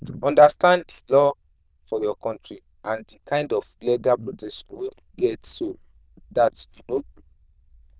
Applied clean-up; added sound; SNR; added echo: neural diffusion model UNIVERSE++.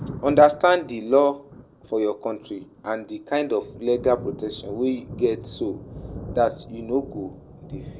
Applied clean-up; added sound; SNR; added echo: none; Thunder; 15 dB; none.